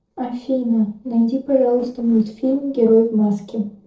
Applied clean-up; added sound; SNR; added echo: neural separator model SepFormer DNS4.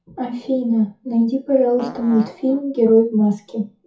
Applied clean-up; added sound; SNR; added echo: classical method WPE with log-MMSE.